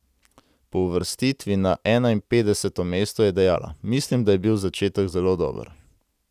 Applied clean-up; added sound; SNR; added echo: none; none; none; none.